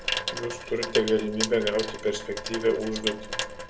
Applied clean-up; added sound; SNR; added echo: none; Sink (filling or washing) / Water tap, faucet; 5 dB; reverberation time 0.6 s.